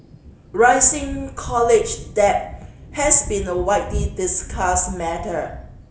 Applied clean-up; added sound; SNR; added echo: none; Thunder; 11 dB; none.